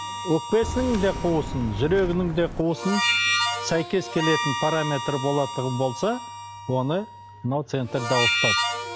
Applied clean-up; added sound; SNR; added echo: none; Harmonica + Subway, metro, underground; 3 dB; none.